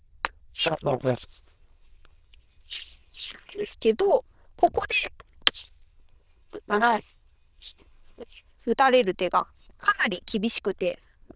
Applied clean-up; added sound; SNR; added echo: neural diffusion model UNIVERSE++.